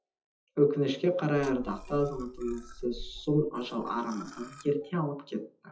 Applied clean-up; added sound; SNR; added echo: classical method WPE with log-MMSE.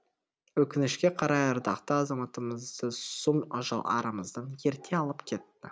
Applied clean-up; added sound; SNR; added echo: none; none; none; none.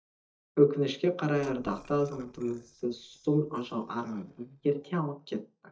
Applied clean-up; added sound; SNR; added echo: neural mask model DeepFilterNet 3.